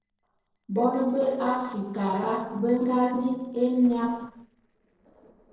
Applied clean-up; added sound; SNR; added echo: neural separator model SepFormer DNS4.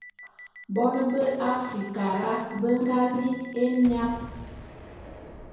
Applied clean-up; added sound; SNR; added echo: none; Boom; 17 dB; reverberation time 1.0 s.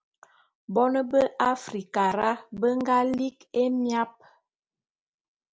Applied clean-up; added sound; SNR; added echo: none; none; none; none.